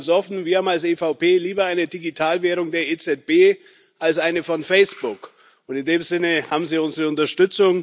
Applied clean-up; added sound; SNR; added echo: none; none; none; none.